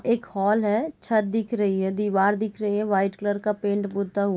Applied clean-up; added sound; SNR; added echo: none; none; none; none.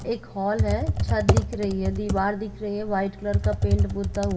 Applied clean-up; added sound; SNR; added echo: none; Computer keyboard; -2 dB; reverberation time 2.7 s.